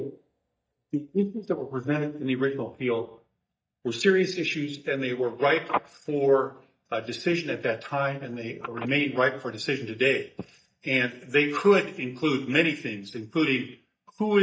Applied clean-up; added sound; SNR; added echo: neural mask model DeepFilterNet 3.